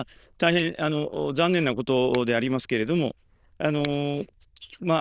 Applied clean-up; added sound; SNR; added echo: neural diffusion model UNIVERSE++.